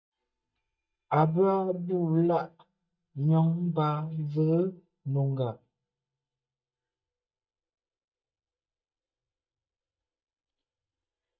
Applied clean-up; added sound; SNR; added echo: neural mask model DeepFilterNet 3.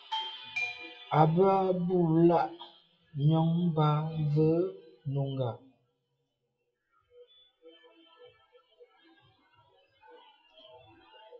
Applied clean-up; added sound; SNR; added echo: classical method WPE with log-MMSE.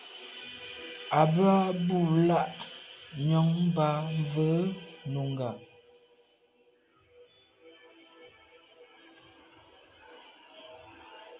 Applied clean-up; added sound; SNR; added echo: none; none; none; none.